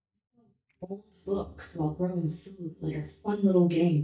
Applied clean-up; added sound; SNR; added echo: neural mask model DeepFilterNet 3.